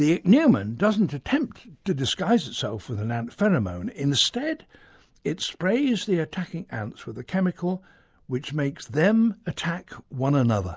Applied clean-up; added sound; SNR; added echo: none; none; none; none.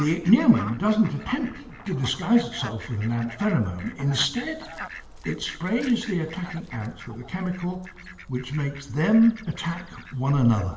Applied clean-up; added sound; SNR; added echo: none; Fowl; 16 dB; reverberation time 1.5 s.